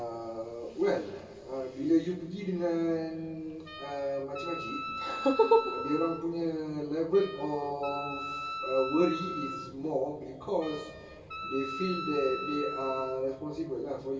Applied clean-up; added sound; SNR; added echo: none; Wind instrument, woodwind instrument; 8 dB; reverberation time 2.5 s.